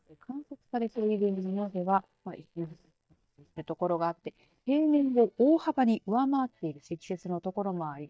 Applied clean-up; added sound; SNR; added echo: neural mask model DeepFilterNet 3.